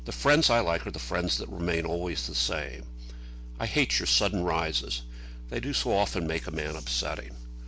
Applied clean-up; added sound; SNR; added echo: none; none; none; none.